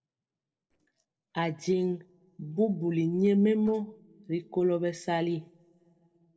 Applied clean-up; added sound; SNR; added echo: neural separator model SepFormer DNS4.